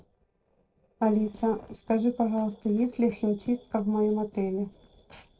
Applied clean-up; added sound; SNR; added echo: neural separator model SepFormer DNS4.